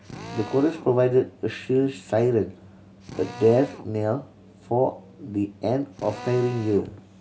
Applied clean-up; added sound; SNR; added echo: none; Drill; 19 dB; none.